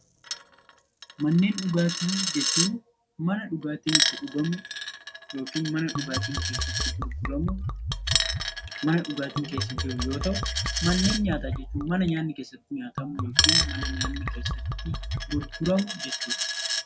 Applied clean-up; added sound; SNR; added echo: none; Liquid + Coin (dropping); 0 dB; none.